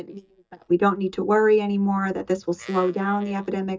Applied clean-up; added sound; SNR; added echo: neural mask model DeepFilterNet 3.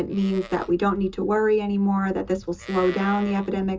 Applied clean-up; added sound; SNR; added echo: none; Livestock, farm animals, working animals; 18 dB; reverberation time 0.2 s.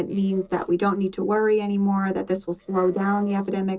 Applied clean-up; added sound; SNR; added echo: neural separator model SepFormer DNS4.